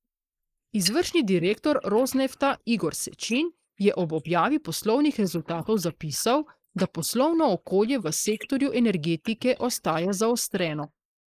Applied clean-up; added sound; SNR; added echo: neural mask model Resemble Enhance denoiser.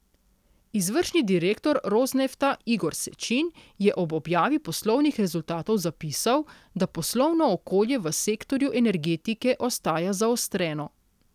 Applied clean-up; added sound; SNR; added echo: none; none; none; none.